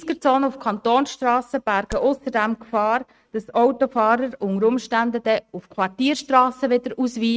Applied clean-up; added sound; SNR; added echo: neural mask model RNNoise.